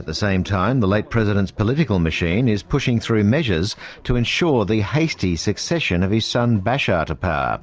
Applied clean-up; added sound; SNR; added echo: none; none; none; none.